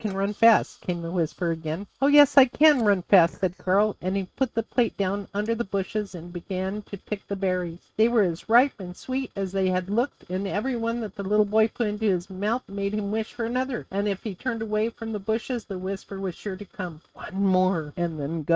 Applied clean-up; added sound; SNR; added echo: neural mask model RNNoise.